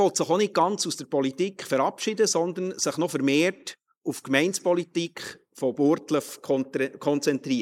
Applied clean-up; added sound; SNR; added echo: neural mask model Resemble Enhance denoiser.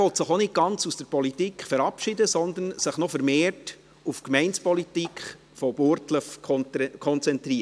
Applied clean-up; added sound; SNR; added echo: none; none; none; none.